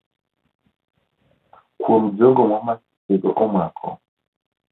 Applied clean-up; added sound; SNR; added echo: none; none; none; none.